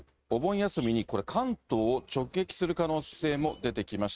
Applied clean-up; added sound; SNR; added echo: neural mask model RNNoise.